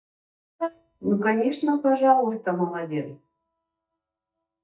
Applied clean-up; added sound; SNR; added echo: neural mask model DeepFilterNet 3.